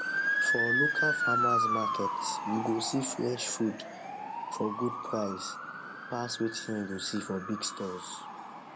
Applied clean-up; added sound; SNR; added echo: none; Motor vehicle (road) / Siren; -2 dB; none.